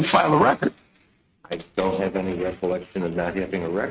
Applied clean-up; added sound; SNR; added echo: neural mask model RNNoise.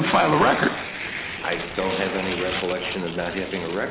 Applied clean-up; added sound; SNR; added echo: none; Tearing; 9 dB; none.